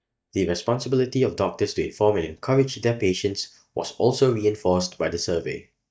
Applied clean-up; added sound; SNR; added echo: neural mask model DeepFilterNet 3.